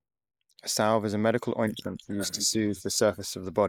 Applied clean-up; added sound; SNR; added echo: neural mask model Resemble Enhance denoiser.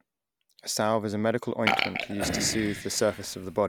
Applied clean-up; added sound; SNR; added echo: none; Burping, eructation; 3 dB; none.